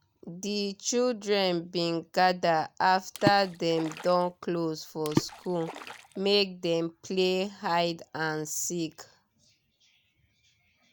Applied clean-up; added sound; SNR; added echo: none; Water / Splash, splatter; 6 dB; none.